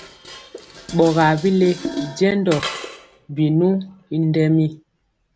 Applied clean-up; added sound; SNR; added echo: none; Dishes, pots, and pans; 14 dB; none.